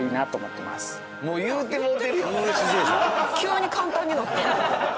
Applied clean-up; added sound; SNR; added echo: none; none; none; none.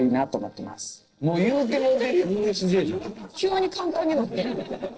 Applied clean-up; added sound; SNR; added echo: neural separator model SepFormer DNS4.